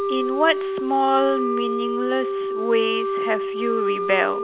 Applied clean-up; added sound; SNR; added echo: none; Wind instrument, woodwind instrument; 1 dB; none.